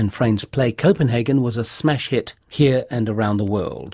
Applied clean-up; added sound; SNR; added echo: none; none; none; none.